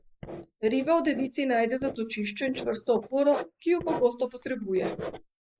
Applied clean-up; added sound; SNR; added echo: neural mask model Resemble Enhance denoiser.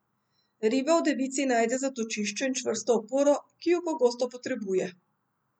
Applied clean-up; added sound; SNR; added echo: none; none; none; none.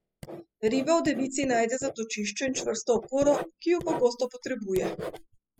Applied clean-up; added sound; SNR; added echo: classical method spectral subtraction.